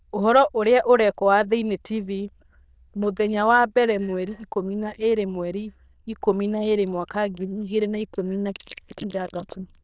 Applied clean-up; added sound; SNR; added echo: neural diffusion model UNIVERSE++.